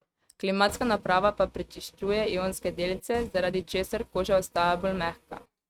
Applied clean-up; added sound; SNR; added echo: neural mask model RNNoise.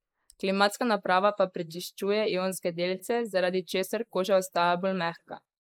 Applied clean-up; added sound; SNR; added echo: neural mask model Resemble Enhance denoiser.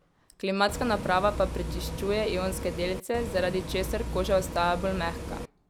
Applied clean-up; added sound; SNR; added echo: none; Bus; 5 dB; none.